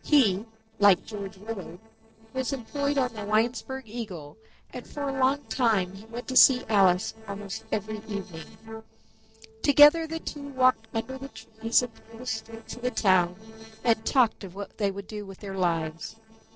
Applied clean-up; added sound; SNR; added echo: neural separator model SepFormer DNS4.